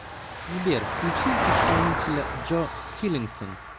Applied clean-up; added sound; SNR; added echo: none; Vehicle; -1 dB; none.